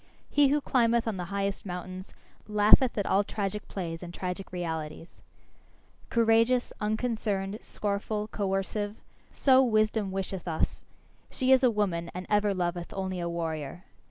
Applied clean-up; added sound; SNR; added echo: none; none; none; none.